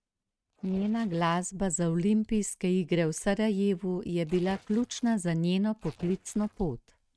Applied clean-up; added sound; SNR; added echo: neural mask model RNNoise.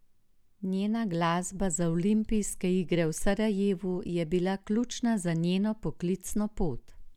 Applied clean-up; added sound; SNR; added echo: none; none; none; none.